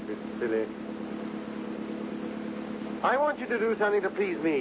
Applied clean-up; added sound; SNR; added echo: none; none; none; none.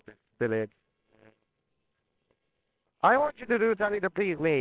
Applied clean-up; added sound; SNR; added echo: neural separator model SepFormer WHAMR!.